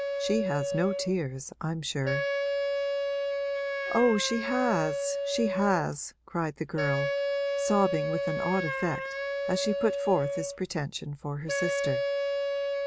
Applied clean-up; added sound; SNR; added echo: none; Wind instrument, woodwind instrument; 0 dB; none.